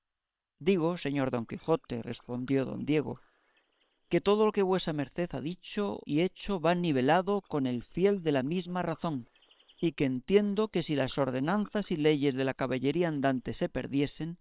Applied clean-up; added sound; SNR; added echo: neural separator model SepFormer WHAM!.